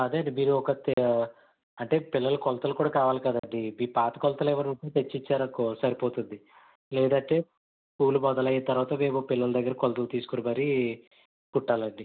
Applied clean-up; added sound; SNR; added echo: none; none; none; none.